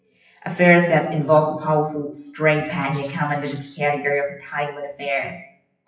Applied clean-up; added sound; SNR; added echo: classical method WPE with log-MMSE.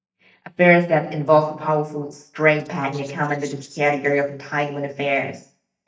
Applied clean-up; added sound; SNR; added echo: neural mask model DeepFilterNet 3.